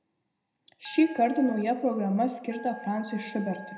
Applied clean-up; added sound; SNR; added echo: none; Telephone; 18 dB; reverberation time 0.7 s.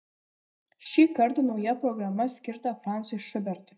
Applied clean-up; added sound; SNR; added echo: neural mask model DeepFilterNet 3.